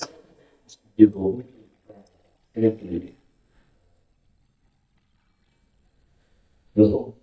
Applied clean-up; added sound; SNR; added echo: neural mask model DeepFilterNet 3.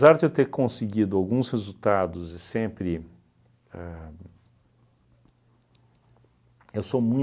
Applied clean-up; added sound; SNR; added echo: none; none; none; none.